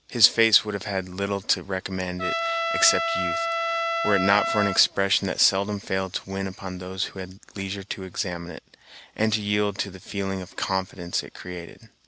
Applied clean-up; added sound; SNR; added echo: none; Trumpet; 0 dB; none.